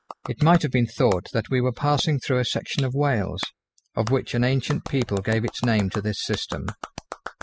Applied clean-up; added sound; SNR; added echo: classical method spectral subtraction.